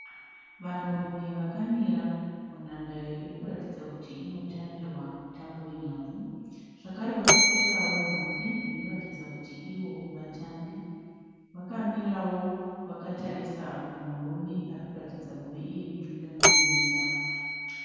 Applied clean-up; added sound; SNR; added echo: none; Bell; -3 dB; reverberation time 2.1 s.